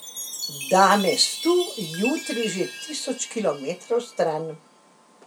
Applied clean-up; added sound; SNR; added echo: none; Chime; 11 dB; none.